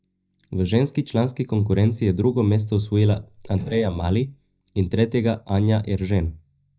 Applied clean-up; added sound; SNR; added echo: neural mask model DeepFilterNet 3.